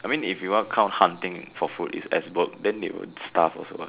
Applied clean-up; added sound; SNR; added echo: none; none; none; none.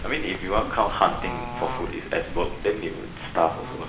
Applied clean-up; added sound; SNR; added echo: none; Bird / Fowl; 6 dB; reverberation time 0.7 s.